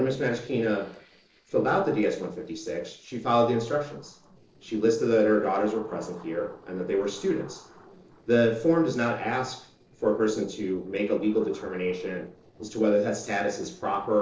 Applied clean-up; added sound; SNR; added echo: neural separator model SepFormer DNS4.